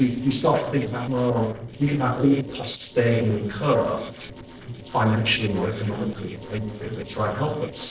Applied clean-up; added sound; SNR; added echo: neural separator model SepFormer DNS4.